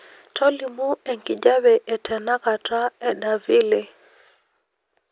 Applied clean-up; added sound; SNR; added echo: none; none; none; none.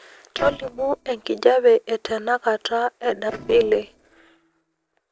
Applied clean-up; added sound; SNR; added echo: neural separator model SepFormer DNS4.